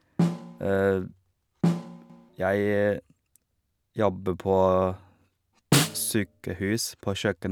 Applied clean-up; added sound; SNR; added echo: none; Snare drum + Snare drum; 0 dB; none.